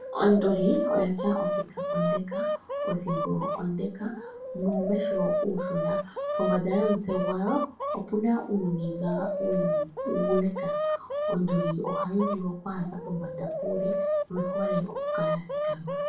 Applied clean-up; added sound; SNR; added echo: none; Chicken, rooster; 1 dB; reverberation time 0.3 s.